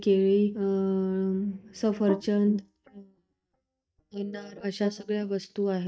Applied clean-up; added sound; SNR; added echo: neural mask model DeepFilterNet 3.